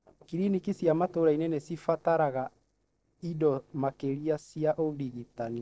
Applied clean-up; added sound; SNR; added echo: neural separator model SepFormer DNS4.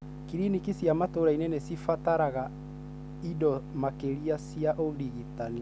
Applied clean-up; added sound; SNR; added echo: none; none; none; none.